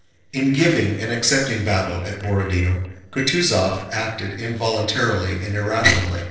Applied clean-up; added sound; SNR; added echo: neural separator model SepFormer DNS4.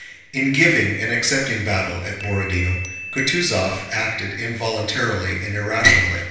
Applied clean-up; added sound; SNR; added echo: none; Glass / Bell; 15 dB; reverberation time 0.9 s.